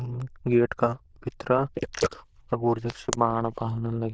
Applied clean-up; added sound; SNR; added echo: neural diffusion model UNIVERSE++.